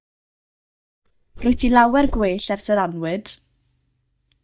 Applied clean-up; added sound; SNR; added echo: neural mask model DeepFilterNet 3.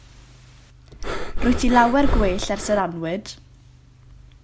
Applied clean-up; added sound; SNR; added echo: none; Breathing; -1 dB; none.